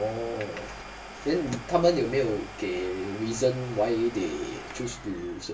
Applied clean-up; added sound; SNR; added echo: none; Domestic sounds, home sounds; 14 dB; reverberation time 0.2 s.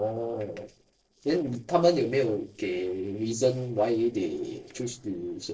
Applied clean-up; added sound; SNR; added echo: neural separator model SepFormer DNS4.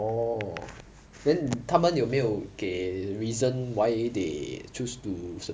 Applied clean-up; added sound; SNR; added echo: none; none; none; none.